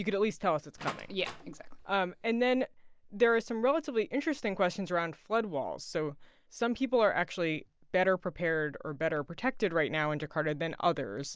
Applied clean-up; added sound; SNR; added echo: none; Door; 16 dB; none.